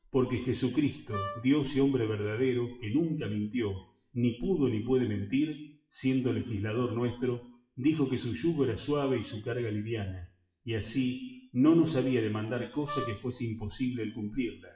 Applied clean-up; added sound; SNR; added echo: classical method WPE with log-MMSE.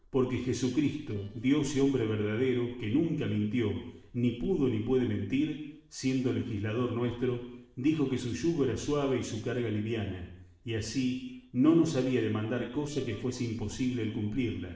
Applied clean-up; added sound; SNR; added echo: neural separator model SepFormer DNS4.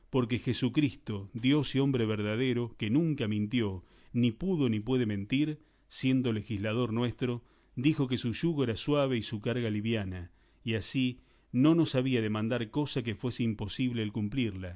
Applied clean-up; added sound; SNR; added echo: none; none; none; none.